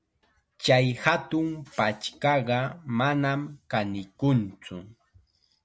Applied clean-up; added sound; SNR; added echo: none; none; none; none.